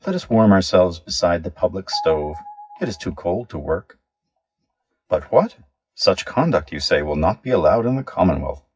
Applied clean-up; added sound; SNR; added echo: classical method WPE with log-MMSE.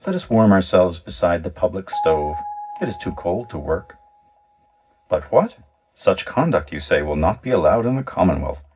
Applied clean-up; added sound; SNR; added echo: none; Piano; 12 dB; reverberation time 0.4 s.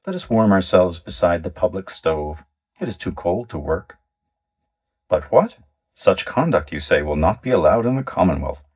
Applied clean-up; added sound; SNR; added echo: neural mask model DeepFilterNet 3.